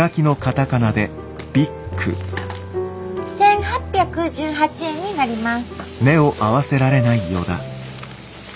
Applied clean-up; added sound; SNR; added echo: none; none; none; none.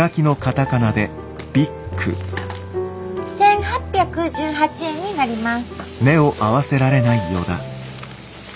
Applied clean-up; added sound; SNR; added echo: none; Piano; 17 dB; none.